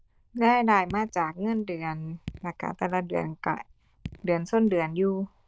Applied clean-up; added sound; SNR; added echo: neural diffusion model UNIVERSE++.